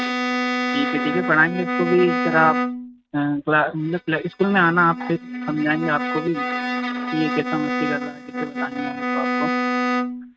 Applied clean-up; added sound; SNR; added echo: neural mask model RNNoise.